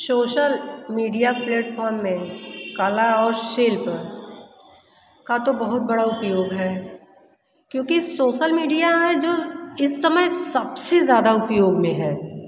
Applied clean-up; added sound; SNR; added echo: none; none; none; none.